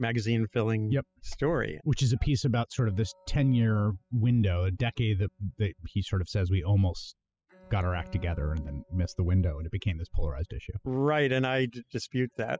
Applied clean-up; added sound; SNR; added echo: classical method spectral subtraction.